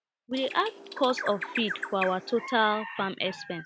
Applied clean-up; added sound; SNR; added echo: none; Bird; 8 dB; none.